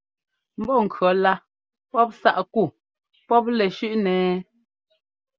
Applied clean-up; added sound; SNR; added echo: none; none; none; none.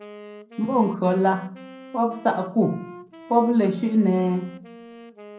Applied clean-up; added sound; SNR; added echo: none; Wind instrument, woodwind instrument; 19 dB; reverberation time 0.6 s.